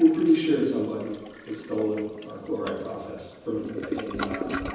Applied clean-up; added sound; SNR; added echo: none; Toilet flush; 11 dB; reverberation time 1.1 s.